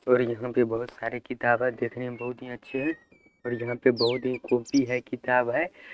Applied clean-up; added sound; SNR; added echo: neural mask model RNNoise.